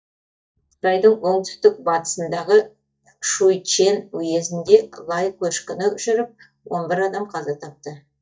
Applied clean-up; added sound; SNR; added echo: neural mask model DeepFilterNet 3.